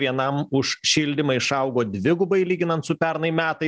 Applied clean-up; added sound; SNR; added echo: none; none; none; none.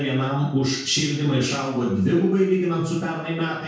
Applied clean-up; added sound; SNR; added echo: none; none; none; reverberation time 0.6 s.